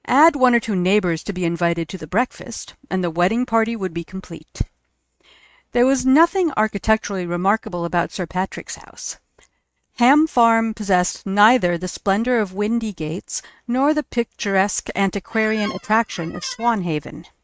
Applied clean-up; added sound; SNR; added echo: neural mask model RNNoise.